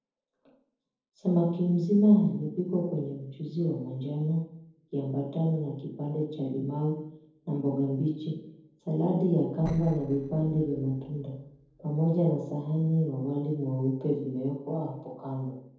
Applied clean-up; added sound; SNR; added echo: neural separator model SepFormer DNS4.